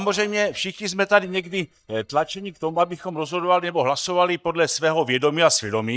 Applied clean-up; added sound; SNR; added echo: neural mask model DeepFilterNet 3.